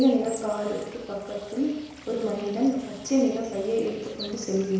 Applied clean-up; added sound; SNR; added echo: none; Water / Bird; 18 dB; reverberation time 1.0 s.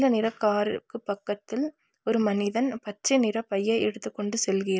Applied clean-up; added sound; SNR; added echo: none; none; none; none.